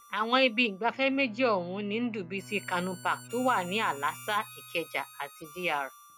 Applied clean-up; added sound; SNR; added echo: none; Harmonica + Bowed string instrument; 18 dB; none.